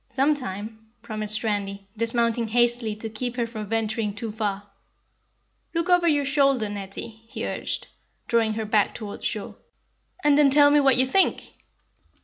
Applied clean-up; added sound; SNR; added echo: none; none; none; none.